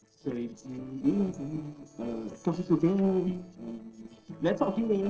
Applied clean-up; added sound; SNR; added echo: neural separator model SepFormer DNS4.